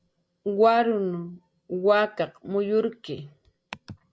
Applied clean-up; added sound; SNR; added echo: none; none; none; none.